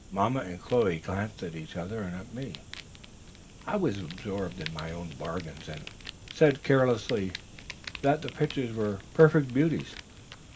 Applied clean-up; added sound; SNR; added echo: none; Fire; 16 dB; reverberation time 0.2 s.